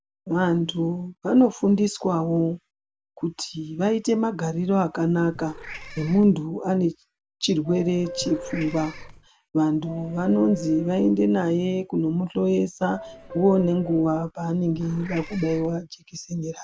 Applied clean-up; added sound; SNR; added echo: none; Subway, metro, underground / Doorbell + Meow / Purr; 14 dB; none.